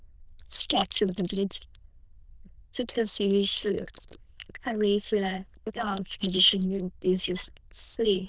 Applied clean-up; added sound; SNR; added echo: neural diffusion model UNIVERSE++.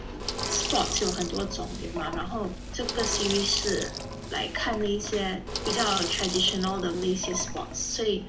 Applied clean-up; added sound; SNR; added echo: none; Sink (filling or washing); 5 dB; none.